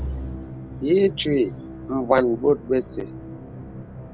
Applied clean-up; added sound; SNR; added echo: none; Musical instrument; 11 dB; none.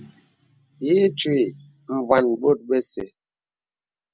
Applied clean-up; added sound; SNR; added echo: none; none; none; none.